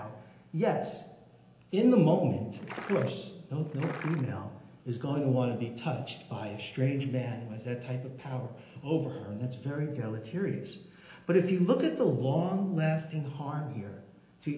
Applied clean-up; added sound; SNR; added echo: none; Liquid; 11 dB; reverberation time 0.8 s.